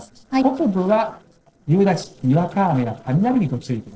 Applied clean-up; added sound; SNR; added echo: neural separator model SepFormer DNS4.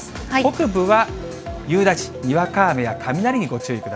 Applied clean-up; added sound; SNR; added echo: none; none; none; none.